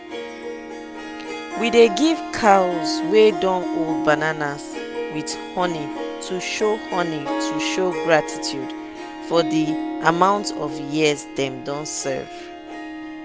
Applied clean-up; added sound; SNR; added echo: none; Harp; 6 dB; none.